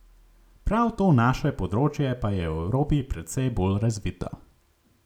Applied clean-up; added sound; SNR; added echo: none; none; none; none.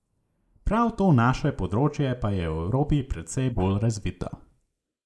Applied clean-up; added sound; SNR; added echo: neural mask model Resemble Enhance denoiser.